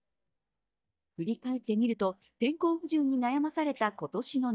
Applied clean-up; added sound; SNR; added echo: neural mask model DeepFilterNet 3.